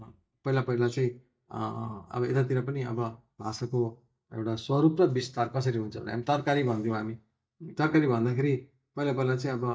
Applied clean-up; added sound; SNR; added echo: neural mask model DeepFilterNet 3.